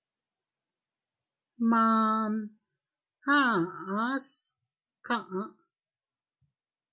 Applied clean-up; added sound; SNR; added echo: none; none; none; none.